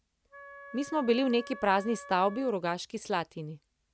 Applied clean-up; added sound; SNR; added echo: none; Wind instrument, woodwind instrument; 17 dB; none.